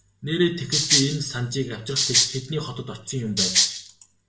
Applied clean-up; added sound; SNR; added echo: none; Rattle (instrument); -5 dB; reverberation time 0.4 s.